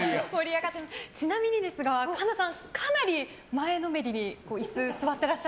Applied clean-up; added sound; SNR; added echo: none; none; none; none.